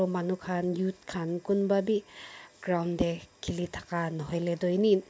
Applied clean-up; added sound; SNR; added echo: none; none; none; none.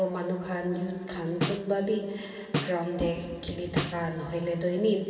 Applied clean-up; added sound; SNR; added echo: none; Snare drum; 5 dB; reverberation time 2.5 s.